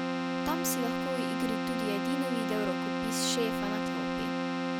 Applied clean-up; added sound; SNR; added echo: none; Keyboard (musical); -4 dB; none.